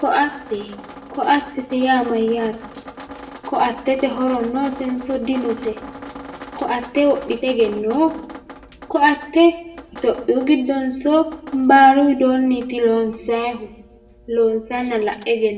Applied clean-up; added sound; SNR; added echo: none; Drip; 18 dB; reverberation time 0.6 s.